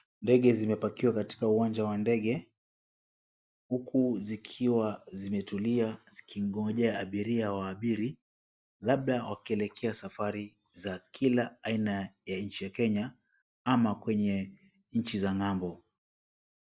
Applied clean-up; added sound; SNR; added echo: none; none; none; none.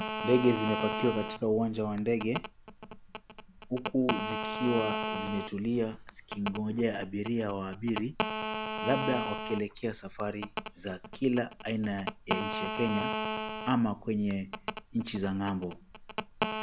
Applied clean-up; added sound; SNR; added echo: none; Telephone; 5 dB; none.